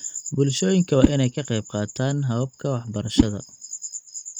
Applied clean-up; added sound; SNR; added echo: neural mask model RNNoise.